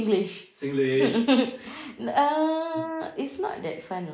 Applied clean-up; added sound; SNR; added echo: neural mask model Resemble Enhance denoiser.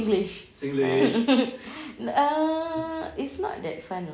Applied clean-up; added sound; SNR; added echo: none; Brass instrument; 9 dB; none.